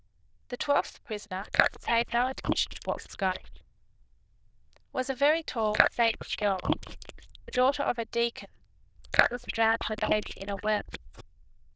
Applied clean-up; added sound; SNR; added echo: neural diffusion model UNIVERSE++.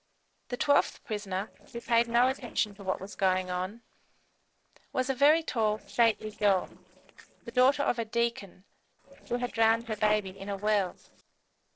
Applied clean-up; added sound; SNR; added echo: neural separator model SepFormer DNS4.